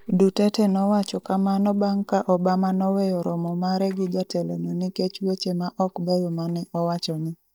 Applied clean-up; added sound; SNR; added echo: neural mask model DeepFilterNet 3.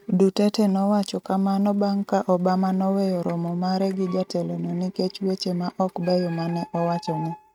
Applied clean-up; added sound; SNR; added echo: neural mask model RNNoise.